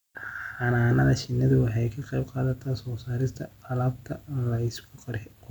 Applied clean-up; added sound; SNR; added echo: none; none; none; none.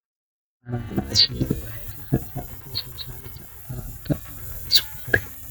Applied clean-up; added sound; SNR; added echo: neural mask model DeepFilterNet 3.